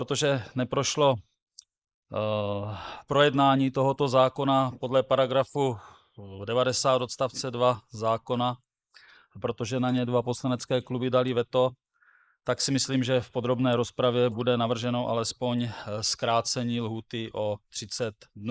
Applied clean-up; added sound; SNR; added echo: neural mask model Resemble Enhance denoiser.